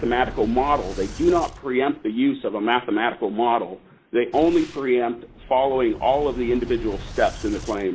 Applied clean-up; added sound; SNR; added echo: none; Boom; 15 dB; none.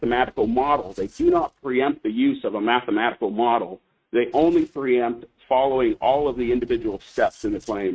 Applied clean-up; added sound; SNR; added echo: neural mask model RNNoise.